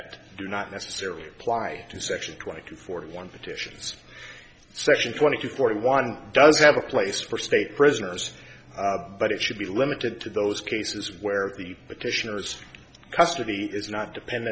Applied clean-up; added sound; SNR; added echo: none; none; none; none.